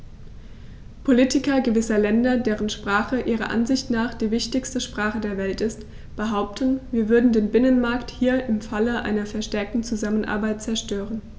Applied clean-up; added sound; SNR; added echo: none; none; none; none.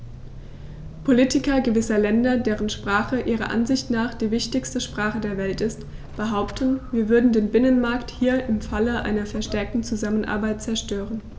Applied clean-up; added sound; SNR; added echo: none; Squeak / Accelerating, revving, vroom / Vehicle; 16 dB; none.